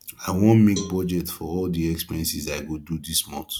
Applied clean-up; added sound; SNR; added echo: none; Cowbell; 19 dB; none.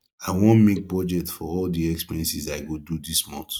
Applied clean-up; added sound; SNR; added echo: neural mask model DeepFilterNet 3.